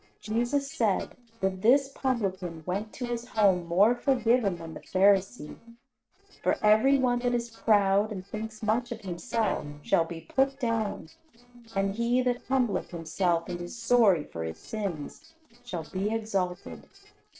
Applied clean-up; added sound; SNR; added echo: neural separator model SepFormer DNS4.